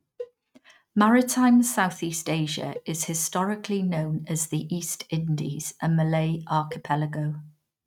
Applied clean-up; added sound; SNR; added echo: neural mask model RNNoise.